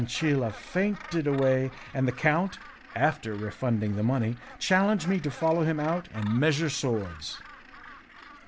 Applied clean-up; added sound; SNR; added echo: none; Gull, seagull; 19 dB; none.